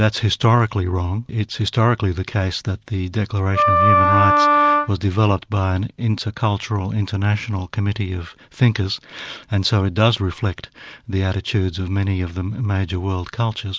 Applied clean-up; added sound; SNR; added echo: none; Wind instrument, woodwind instrument; -4 dB; none.